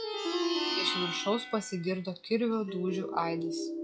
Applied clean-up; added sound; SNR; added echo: classical method log-MMSE.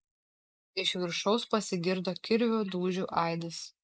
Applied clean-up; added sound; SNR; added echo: neural mask model Resemble Enhance denoiser.